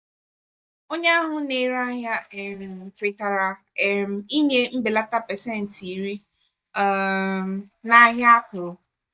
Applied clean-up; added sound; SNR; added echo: neural mask model DeepFilterNet 3.